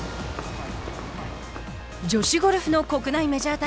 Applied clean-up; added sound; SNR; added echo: none; Drum kit + Walk, footsteps / Run; 17 dB; none.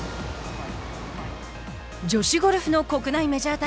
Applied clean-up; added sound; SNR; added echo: none; none; none; none.